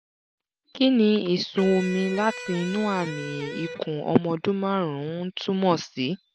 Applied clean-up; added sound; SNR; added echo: none; Electric guitar; 12 dB; none.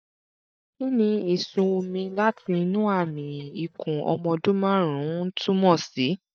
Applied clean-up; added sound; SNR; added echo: neural mask model DeepFilterNet 3.